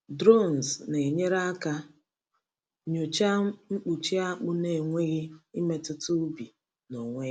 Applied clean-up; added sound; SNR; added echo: none; none; none; none.